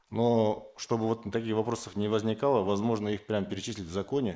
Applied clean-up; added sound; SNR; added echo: neural mask model Resemble Enhance denoiser.